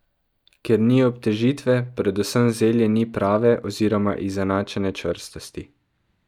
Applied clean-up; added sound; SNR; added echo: neural mask model DeepFilterNet 3.